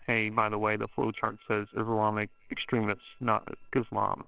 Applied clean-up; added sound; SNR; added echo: neural separator model SepFormer WHAMR!.